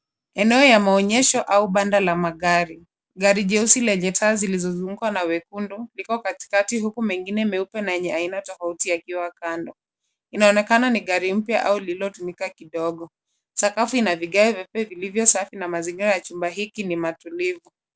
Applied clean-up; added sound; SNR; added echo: none; none; none; none.